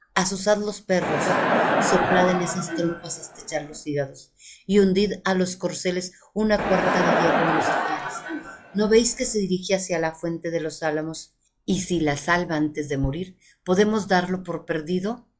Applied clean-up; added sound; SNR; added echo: classical method log-MMSE.